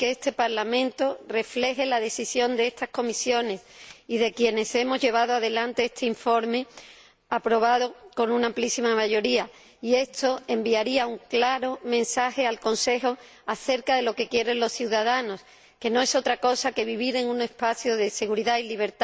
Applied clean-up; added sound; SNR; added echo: none; none; none; none.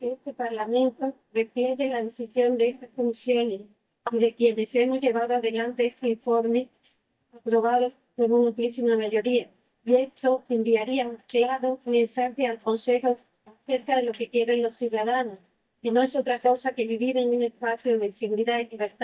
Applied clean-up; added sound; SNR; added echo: neural mask model DeepFilterNet 3.